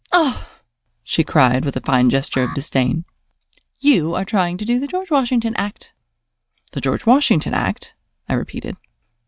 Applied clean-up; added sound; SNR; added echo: neural mask model RNNoise.